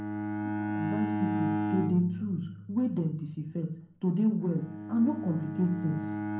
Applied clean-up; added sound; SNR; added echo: none; Bowed string instrument; 4 dB; reverberation time 0.6 s.